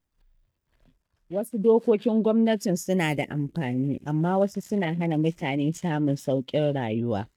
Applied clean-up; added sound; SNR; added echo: neural mask model DeepFilterNet 3.